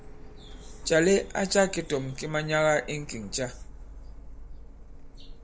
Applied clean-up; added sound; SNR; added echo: none; Printer; 14 dB; none.